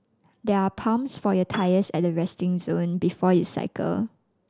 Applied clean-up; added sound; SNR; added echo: none; Piano; 11 dB; none.